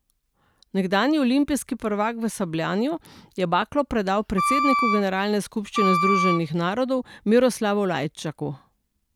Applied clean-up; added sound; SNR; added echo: none; Wind instrument, woodwind instrument; 1 dB; none.